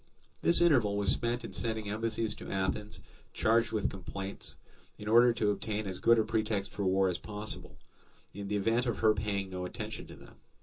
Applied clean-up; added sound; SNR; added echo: none; none; none; reverberation time 0.2 s.